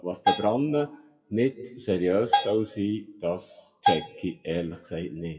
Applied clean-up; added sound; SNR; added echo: classical method WPE with log-MMSE.